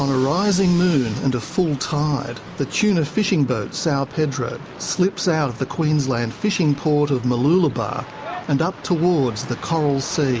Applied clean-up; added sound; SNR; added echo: none; none; none; none.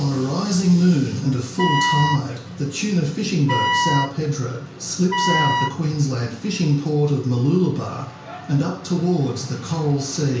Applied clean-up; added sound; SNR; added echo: none; Wind instrument, woodwind instrument; 2 dB; reverberation time 0.5 s.